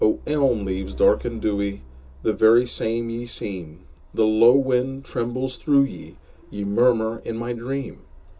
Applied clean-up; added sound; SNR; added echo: none; Truck; 18 dB; reverberation time 0.2 s.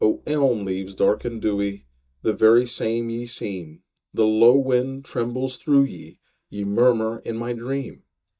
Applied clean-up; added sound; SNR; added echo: neural mask model DeepFilterNet 3.